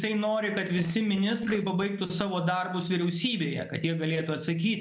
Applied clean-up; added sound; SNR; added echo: neural mask model Resemble Enhance denoiser.